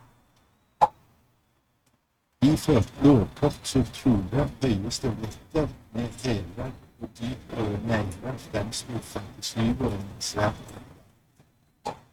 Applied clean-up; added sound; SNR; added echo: neural mask model RNNoise.